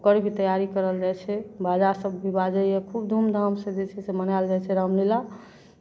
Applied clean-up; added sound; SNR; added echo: none; none; none; none.